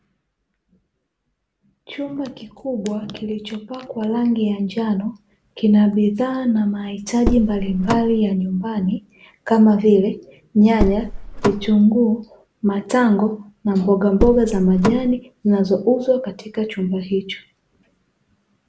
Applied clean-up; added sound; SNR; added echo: none; Car; 4 dB; none.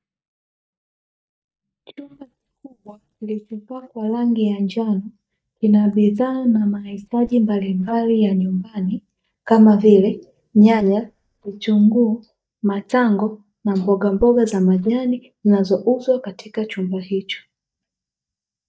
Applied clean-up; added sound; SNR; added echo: neural mask model DeepFilterNet 3.